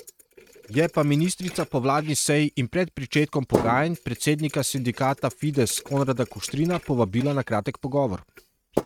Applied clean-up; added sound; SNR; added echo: neural mask model RNNoise.